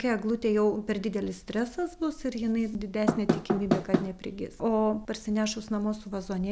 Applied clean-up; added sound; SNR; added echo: none; Knock / Wood; -2 dB; none.